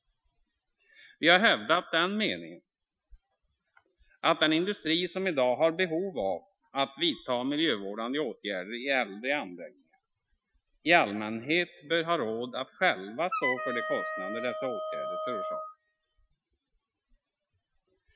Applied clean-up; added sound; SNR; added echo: classical method Wiener filter.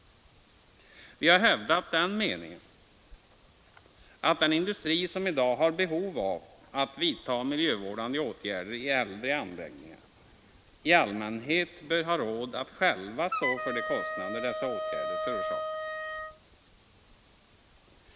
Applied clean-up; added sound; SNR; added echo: none; Wind instrument, woodwind instrument; 3 dB; none.